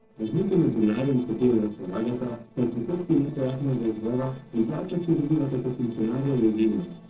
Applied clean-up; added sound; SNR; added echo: neural separator model SepFormer DNS4.